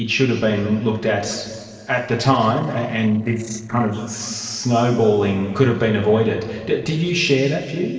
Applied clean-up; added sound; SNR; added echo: neural separator model SepFormer DNS4.